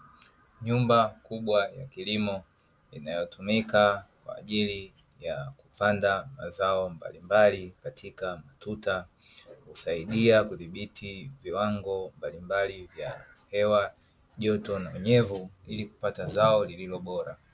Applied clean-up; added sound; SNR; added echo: none; none; none; none.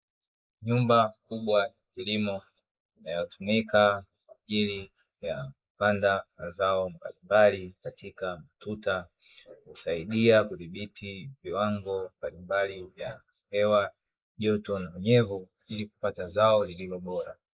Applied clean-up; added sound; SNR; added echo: neural mask model Resemble Enhance denoiser.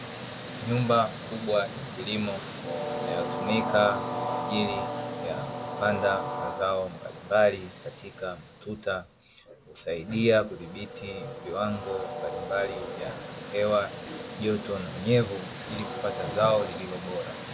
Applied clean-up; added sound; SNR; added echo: none; Train; 6 dB; none.